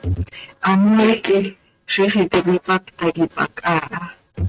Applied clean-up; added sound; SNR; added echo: neural mask model RNNoise.